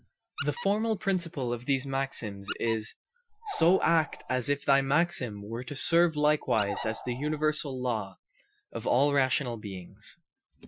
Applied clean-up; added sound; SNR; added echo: classical method Wiener filter.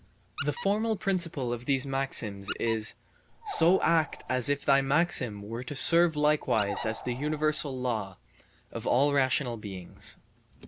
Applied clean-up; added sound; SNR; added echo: none; Animal + Squeak; 14 dB; none.